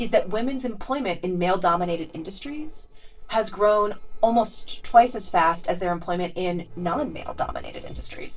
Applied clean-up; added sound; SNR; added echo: neural separator model SepFormer DNS4.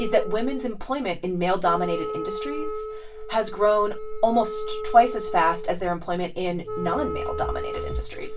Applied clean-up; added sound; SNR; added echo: none; Wind instrument, woodwind instrument; 9 dB; reverberation time 0.2 s.